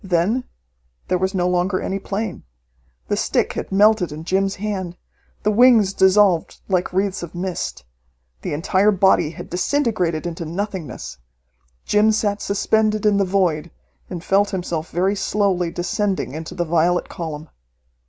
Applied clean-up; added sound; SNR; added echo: none; none; none; none.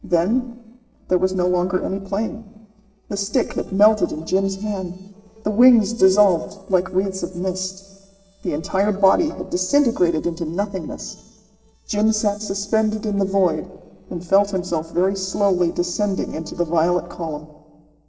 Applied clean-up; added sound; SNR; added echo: neural separator model SepFormer DNS4.